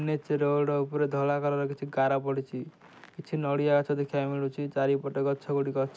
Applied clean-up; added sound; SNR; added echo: none; none; none; none.